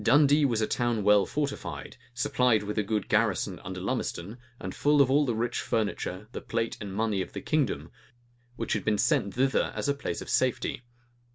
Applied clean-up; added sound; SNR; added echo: none; none; none; none.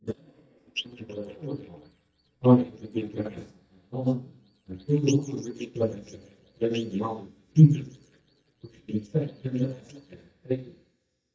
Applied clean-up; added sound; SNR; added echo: neural mask model DeepFilterNet 3.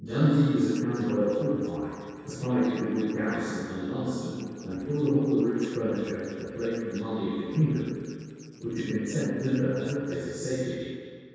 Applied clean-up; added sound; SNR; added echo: neural separator model SepFormer DNS4.